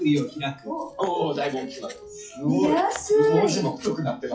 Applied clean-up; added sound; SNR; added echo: classical method WPE with log-MMSE.